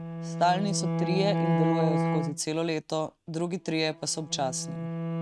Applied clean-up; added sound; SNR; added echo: neural mask model RNNoise.